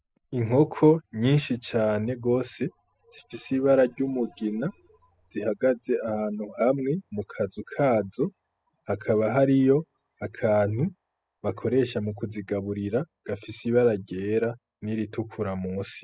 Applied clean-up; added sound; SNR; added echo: classical method spectral subtraction.